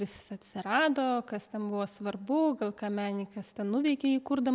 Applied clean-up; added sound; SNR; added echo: none; none; none; none.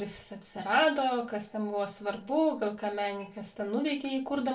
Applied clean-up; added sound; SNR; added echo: none; none; none; reverberation time 0.3 s.